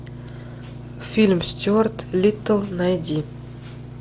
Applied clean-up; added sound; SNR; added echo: none; none; none; none.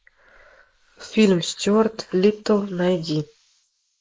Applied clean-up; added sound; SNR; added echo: neural mask model Resemble Enhance denoiser.